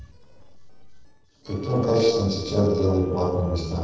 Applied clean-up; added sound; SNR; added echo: neural separator model SepFormer DNS4.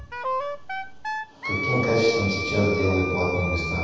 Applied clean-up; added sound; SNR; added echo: none; Wind instrument, woodwind instrument; 5 dB; reverberation time 1.2 s.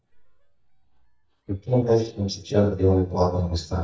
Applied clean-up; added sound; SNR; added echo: neural mask model DeepFilterNet 3.